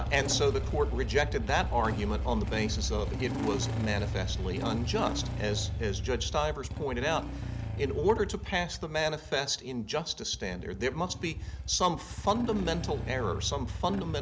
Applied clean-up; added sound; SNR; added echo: none; Engine starting / Motorcycle; 3 dB; none.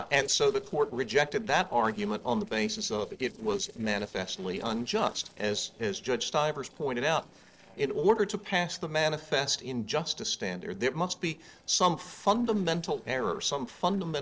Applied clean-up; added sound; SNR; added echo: neural separator model SepFormer DNS4.